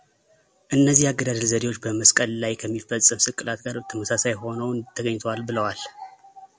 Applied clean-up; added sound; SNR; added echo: none; none; none; none.